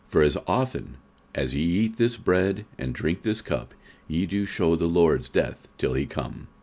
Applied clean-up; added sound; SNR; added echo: none; none; none; none.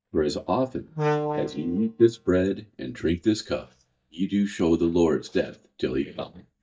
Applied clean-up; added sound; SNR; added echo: neural mask model DeepFilterNet 3.